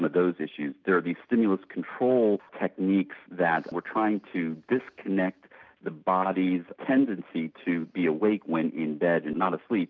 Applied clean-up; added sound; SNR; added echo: none; none; none; none.